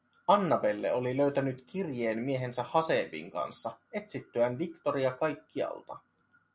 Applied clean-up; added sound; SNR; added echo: none; none; none; none.